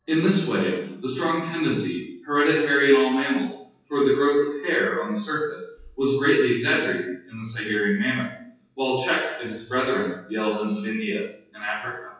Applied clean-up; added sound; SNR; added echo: classical method WPE with log-MMSE.